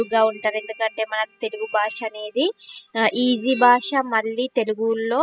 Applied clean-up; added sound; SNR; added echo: classical method spectral subtraction.